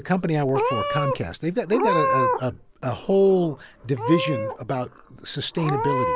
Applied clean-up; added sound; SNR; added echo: none; Meow / Purr; 3 dB; none.